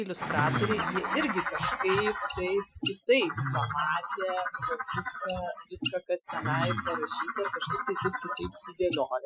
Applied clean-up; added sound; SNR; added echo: classical method Wiener filter.